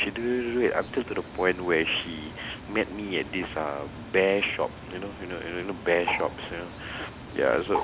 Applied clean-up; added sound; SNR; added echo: none; Bird; 11 dB; none.